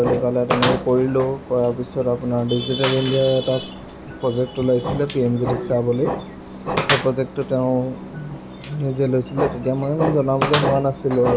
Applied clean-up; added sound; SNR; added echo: none; Gunshot, gunfire; 11 dB; none.